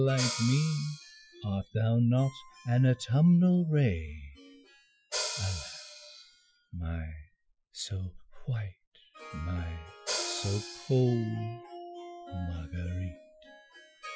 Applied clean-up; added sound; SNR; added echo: classical method Wiener filter.